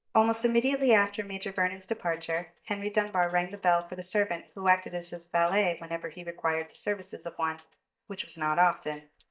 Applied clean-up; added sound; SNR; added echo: neural mask model DeepFilterNet 3.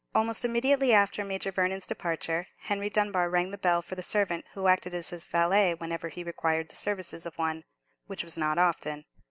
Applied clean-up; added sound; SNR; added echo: none; none; none; none.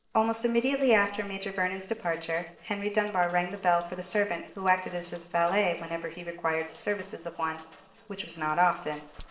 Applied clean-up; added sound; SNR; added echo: neural separator model SepFormer DNS4.